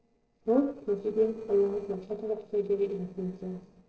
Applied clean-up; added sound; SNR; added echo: neural separator model SepFormer DNS4.